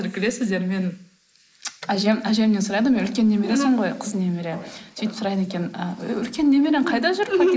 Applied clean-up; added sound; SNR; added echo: neural mask model Resemble Enhance denoiser.